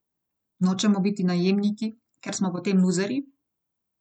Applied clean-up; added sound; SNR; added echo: none; none; none; none.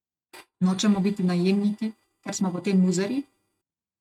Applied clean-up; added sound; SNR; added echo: neural mask model RNNoise.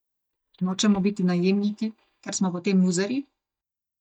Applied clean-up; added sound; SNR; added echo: neural mask model DeepFilterNet 3.